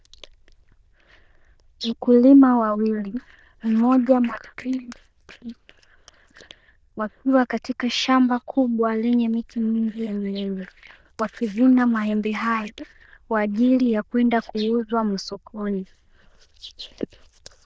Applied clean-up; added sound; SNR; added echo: neural diffusion model UNIVERSE++.